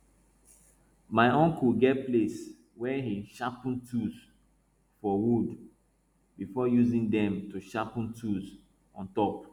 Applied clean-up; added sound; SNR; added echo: none; none; none; none.